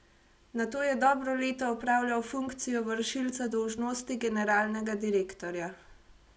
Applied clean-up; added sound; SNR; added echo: none; none; none; none.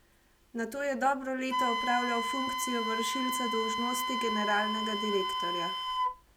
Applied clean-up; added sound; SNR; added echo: none; Wind instrument, woodwind instrument; 0 dB; none.